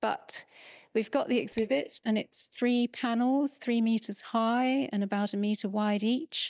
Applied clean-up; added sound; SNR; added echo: neural mask model DeepFilterNet 3.